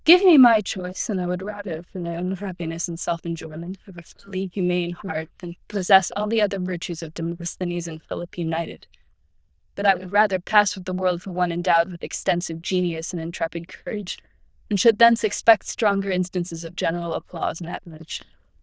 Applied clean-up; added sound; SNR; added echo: neural diffusion model UNIVERSE++.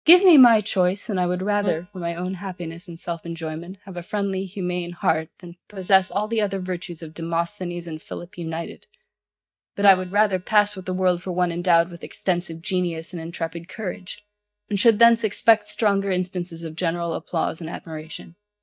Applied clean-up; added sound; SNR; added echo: neural mask model DeepFilterNet 3.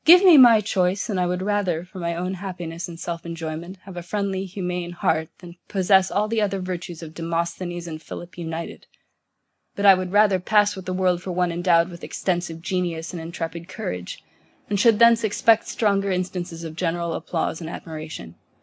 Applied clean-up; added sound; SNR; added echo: none; none; none; none.